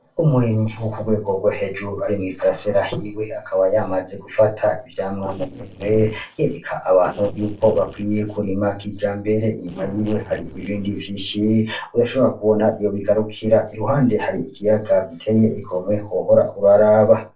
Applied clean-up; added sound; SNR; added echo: neural separator model SepFormer DNS4.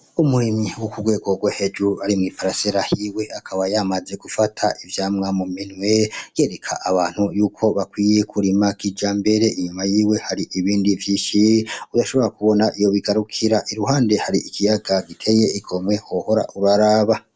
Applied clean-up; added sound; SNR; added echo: none; none; none; none.